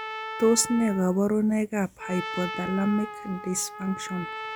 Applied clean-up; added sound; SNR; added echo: none; Trumpet; 10 dB; none.